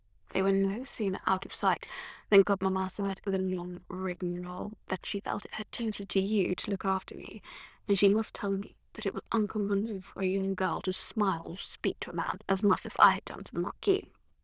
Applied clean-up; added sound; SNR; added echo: neural diffusion model UNIVERSE++.